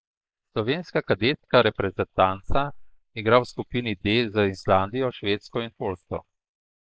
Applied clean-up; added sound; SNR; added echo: neural mask model Resemble Enhance denoiser.